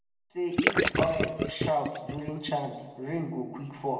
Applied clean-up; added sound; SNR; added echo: none; Gurgling / Liquid; -3 dB; reverberation time 1.1 s.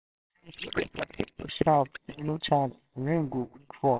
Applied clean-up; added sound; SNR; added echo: neural separator model SepFormer WHAMR!.